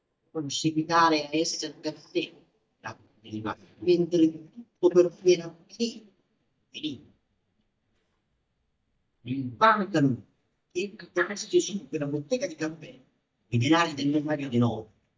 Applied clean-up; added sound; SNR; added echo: neural mask model DeepFilterNet 3.